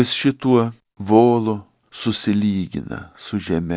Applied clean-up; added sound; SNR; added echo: none; none; none; none.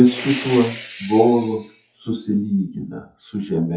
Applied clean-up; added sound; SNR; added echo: classical method WPE with log-MMSE.